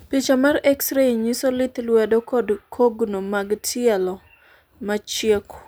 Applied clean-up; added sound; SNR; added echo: none; none; none; none.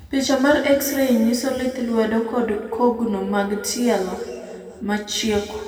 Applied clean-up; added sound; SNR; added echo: none; none; none; reverberation time 2.0 s.